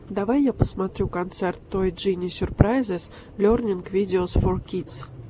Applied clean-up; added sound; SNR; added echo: none; none; none; none.